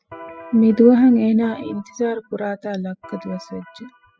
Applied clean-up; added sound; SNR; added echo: classical method spectral subtraction.